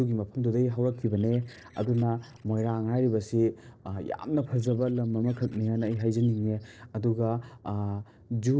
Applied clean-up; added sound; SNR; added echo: neural separator model SepFormer DNS4.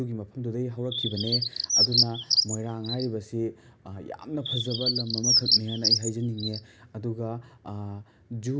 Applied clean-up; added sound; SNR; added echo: none; Bird; -4 dB; none.